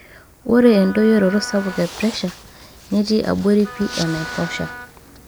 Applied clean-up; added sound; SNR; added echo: none; Wind instrument, woodwind instrument; 15 dB; none.